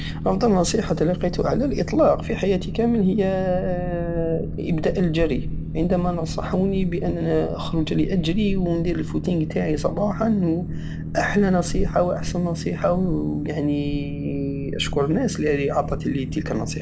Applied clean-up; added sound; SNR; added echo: none; Boat, Water vehicle; 6 dB; reverberation time 1.3 s.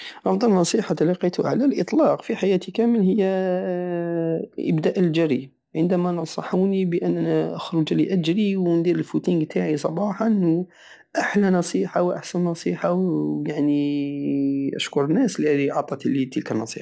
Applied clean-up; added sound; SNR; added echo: none; none; none; none.